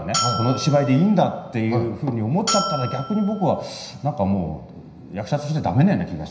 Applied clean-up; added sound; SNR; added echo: none; Bell; 8 dB; reverberation time 0.9 s.